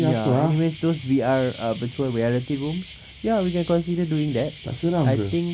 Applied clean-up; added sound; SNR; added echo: none; Insect; 18 dB; none.